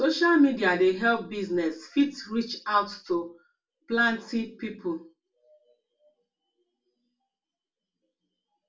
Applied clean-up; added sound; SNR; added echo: none; none; none; reverberation time 0.3 s.